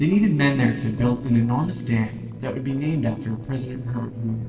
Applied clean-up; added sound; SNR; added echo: neural separator model SepFormer DNS4.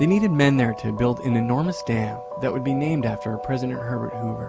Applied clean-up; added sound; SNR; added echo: none; none; none; none.